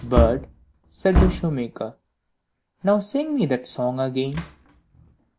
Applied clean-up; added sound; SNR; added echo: none; Wood; 3 dB; none.